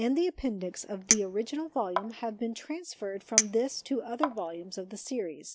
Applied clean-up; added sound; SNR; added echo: none; Chink, clink; 2 dB; none.